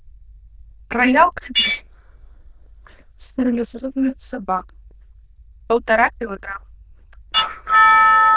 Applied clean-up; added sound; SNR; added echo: neural diffusion model UNIVERSE++.